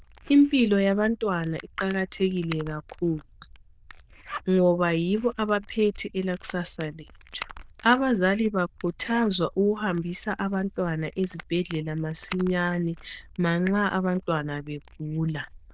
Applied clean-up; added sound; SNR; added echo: neural diffusion model UNIVERSE++.